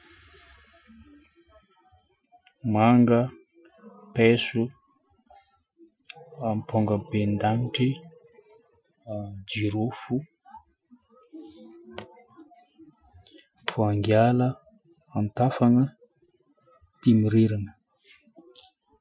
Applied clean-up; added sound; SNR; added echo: classical method Wiener filter.